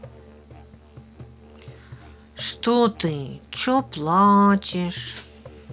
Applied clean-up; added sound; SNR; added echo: none; Musical instrument; 19 dB; none.